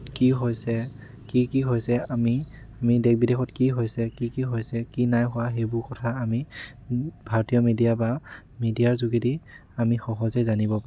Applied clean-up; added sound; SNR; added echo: none; none; none; none.